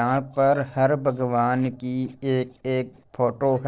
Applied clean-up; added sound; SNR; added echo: neural separator model SepFormer DNS4.